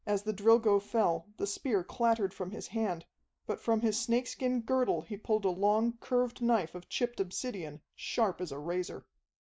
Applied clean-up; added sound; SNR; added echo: neural mask model Resemble Enhance denoiser.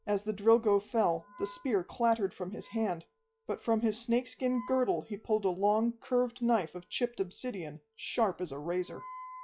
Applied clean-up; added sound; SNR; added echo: classical method log-MMSE.